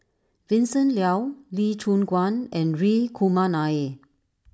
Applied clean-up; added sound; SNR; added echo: none; none; none; none.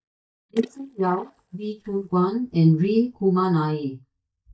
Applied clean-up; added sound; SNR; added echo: neural mask model DeepFilterNet 3.